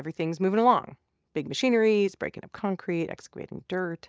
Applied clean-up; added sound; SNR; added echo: none; none; none; none.